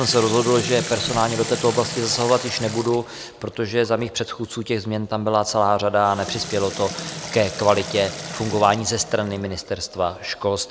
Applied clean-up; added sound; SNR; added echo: none; Sink (filling or washing) / Water tap, faucet; 11 dB; none.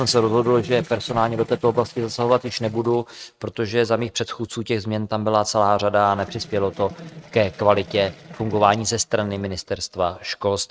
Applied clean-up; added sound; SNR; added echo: neural mask model RNNoise.